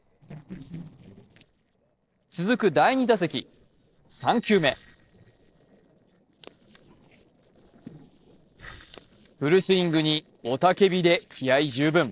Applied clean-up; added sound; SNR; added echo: neural separator model SepFormer DNS4.